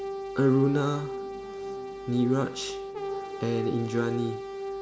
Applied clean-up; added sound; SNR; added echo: none; Brass instrument; 6 dB; none.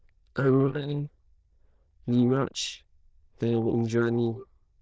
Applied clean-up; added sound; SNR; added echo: neural diffusion model UNIVERSE++.